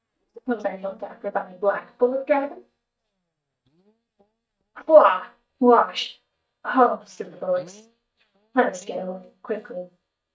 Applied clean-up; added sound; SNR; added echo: neural mask model DeepFilterNet 3.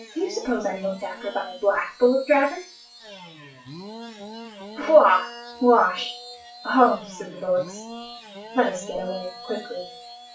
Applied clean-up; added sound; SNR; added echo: classical method WPE with log-MMSE.